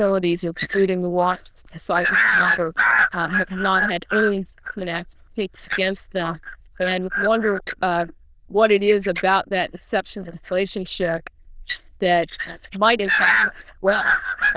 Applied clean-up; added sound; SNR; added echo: neural diffusion model UNIVERSE++.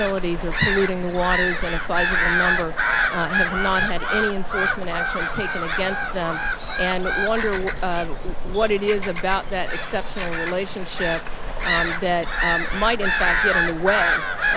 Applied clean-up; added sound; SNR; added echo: none; Gull, seagull / Bird vocalization, bird call, bird song; -3 dB; none.